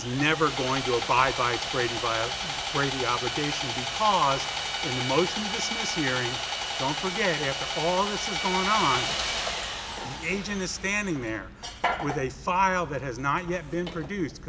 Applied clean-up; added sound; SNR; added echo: none; Sawing; 3 dB; none.